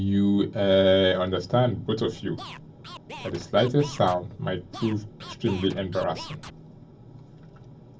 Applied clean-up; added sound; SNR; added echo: none; Scratching (performance technique); 17 dB; reverberation time 0.4 s.